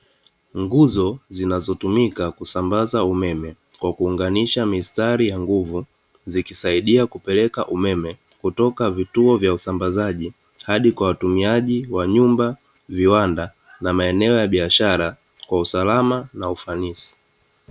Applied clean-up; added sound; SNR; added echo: none; none; none; none.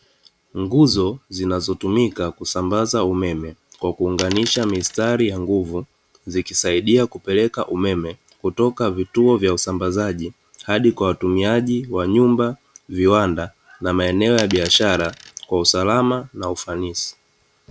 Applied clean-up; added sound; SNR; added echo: none; Coin (dropping); 12 dB; none.